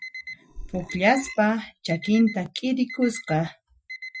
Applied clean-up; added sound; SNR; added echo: classical method Wiener filter.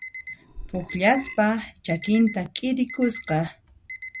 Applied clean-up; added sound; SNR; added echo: none; Alarm + Burping, eructation; 14 dB; none.